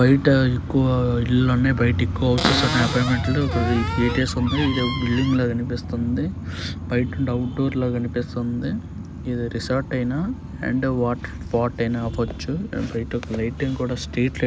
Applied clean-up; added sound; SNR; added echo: none; Cupboard open or close; 6 dB; none.